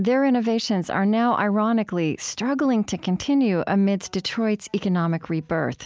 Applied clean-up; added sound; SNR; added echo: none; none; none; none.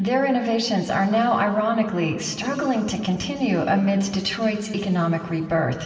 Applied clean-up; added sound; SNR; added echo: none; none; none; reverberation time 2.1 s.